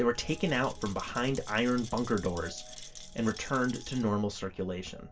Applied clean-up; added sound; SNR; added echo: none; Rattle; 17 dB; reverberation time 0.2 s.